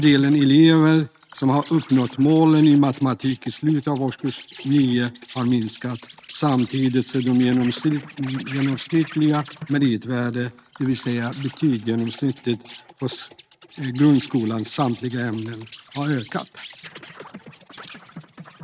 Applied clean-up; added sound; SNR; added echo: neural mask model RNNoise.